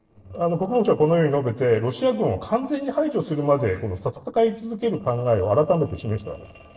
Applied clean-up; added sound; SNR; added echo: neural separator model SepFormer DNS4.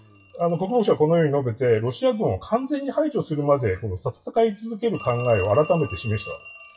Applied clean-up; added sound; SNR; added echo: classical method WPE with log-MMSE.